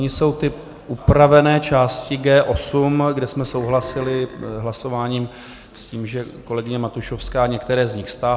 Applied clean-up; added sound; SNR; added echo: none; Burping, eructation; 18 dB; none.